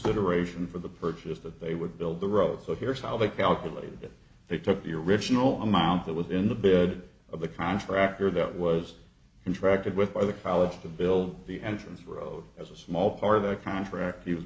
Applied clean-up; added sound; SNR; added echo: none; none; none; none.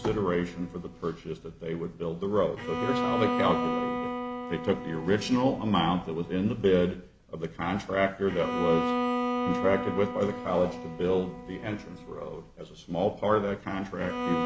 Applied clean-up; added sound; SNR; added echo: none; Bowed string instrument; 5 dB; none.